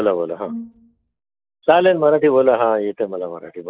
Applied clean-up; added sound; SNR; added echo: none; Brass instrument; 15 dB; none.